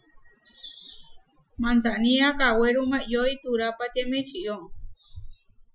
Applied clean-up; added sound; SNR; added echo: classical method Wiener filter.